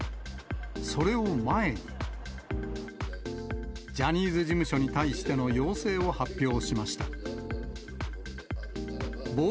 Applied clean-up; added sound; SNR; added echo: none; none; none; none.